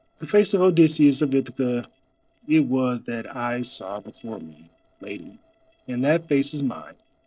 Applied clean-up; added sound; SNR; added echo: neural separator model SepFormer DNS4.